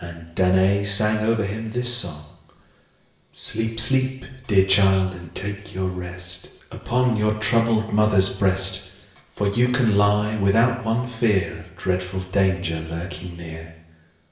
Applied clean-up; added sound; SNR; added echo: none; none; none; reverberation time 0.8 s.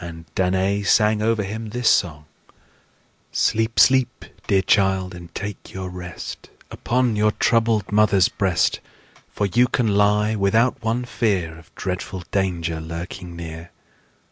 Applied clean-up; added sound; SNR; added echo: none; none; none; none.